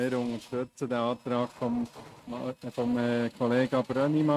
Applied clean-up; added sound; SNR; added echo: neural mask model RNNoise.